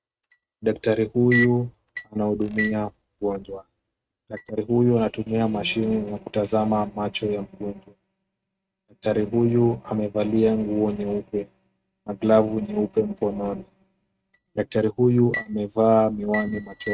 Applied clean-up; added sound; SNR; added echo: neural mask model RNNoise.